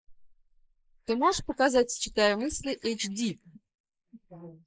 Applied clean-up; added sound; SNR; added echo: neural mask model Resemble Enhance denoiser.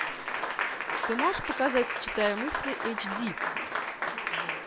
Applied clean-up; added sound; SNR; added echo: none; Applause; 0 dB; none.